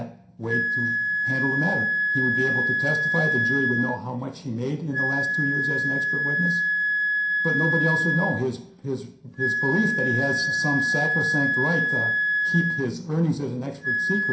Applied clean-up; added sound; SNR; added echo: none; Wind instrument, woodwind instrument; -3 dB; reverberation time 0.5 s.